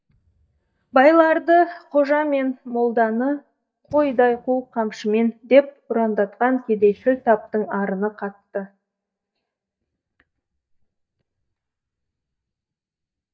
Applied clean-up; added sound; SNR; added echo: neural mask model DeepFilterNet 3.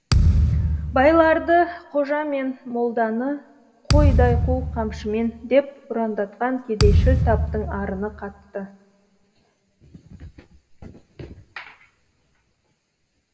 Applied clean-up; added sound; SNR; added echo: none; Thump, thud; -2 dB; reverberation time 2.1 s.